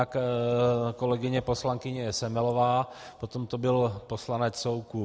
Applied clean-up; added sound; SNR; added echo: none; none; none; none.